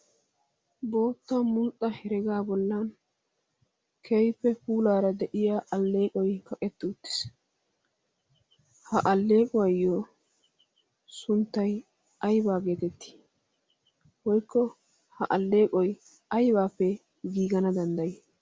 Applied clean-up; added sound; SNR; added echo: none; none; none; none.